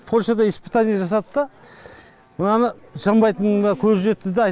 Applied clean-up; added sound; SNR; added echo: none; none; none; none.